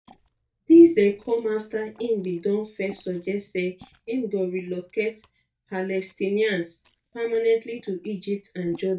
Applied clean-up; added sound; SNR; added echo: neural mask model DeepFilterNet 3.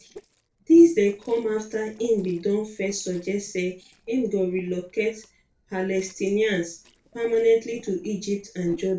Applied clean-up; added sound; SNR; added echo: neural separator model SepFormer DNS4.